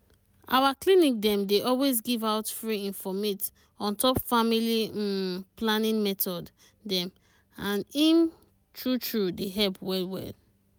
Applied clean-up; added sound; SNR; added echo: none; none; none; none.